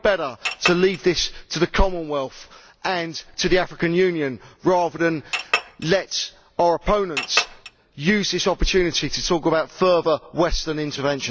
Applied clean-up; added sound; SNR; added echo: none; Chink, clink; 7 dB; none.